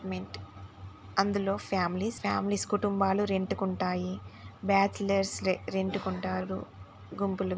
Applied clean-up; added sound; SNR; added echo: none; none; none; none.